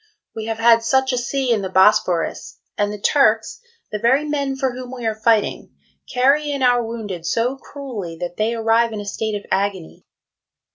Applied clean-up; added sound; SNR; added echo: none; none; none; none.